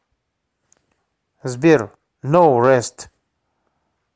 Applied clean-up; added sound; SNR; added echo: none; none; none; none.